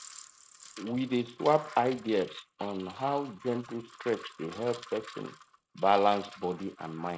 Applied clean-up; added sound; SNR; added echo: neural mask model RNNoise.